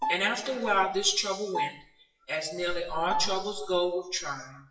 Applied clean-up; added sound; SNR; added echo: classical method WPE with log-MMSE.